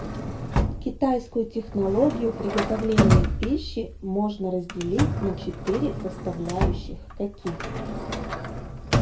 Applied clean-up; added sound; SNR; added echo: none; Drawer open or close; -1 dB; reverberation time 0.2 s.